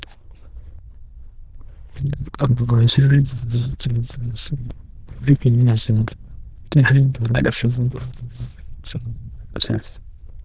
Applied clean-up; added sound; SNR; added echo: neural diffusion model UNIVERSE++.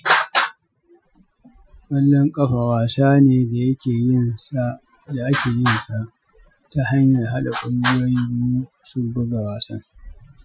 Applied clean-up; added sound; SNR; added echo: classical method Wiener filter.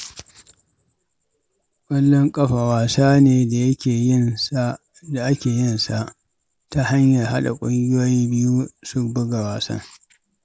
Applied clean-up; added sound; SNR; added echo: none; none; none; none.